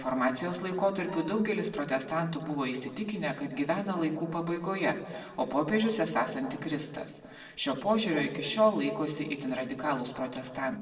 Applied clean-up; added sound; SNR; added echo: neural separator model SepFormer DNS4.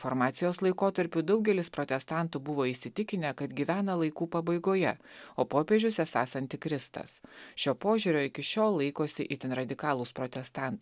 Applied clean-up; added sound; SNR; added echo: none; none; none; none.